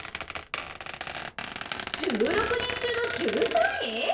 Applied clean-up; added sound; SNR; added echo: none; Squeak; 5 dB; reverberation time 0.8 s.